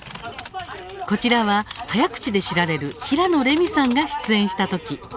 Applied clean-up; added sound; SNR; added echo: none; none; none; none.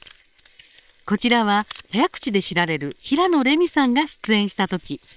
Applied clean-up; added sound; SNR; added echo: neural separator model SepFormer WHAM!.